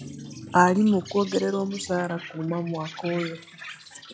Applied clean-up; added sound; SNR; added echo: classical method log-MMSE.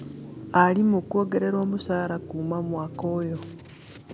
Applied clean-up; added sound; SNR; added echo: none; none; none; none.